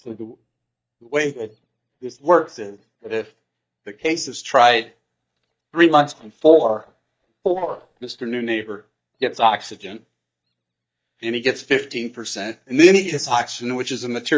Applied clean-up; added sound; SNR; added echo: neural mask model DeepFilterNet 3.